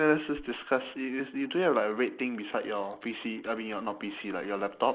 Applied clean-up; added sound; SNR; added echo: neural mask model Resemble Enhance denoiser.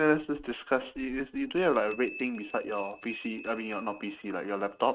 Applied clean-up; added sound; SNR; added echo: neural mask model RNNoise.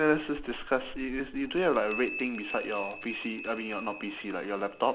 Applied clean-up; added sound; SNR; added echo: none; Bell; 12 dB; none.